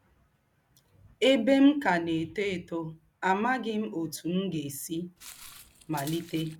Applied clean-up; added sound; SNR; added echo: none; Walk, footsteps; 18 dB; none.